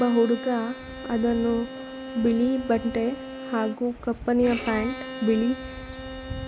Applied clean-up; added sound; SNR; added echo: none; Bowed string instrument; 11 dB; none.